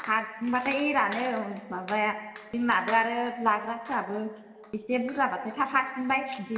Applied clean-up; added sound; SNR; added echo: none; Chink, clink; 18 dB; reverberation time 1.6 s.